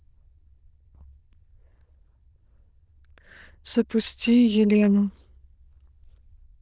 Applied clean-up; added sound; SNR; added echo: neural diffusion model UNIVERSE++.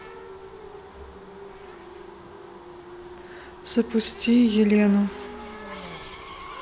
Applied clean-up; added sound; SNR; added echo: none; Race car, auto racing / Accelerating, revving, vroom; 15 dB; none.